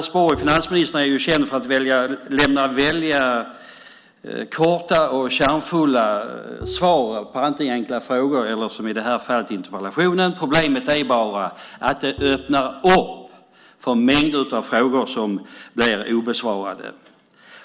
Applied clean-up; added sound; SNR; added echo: none; Bowed string instrument; 16 dB; none.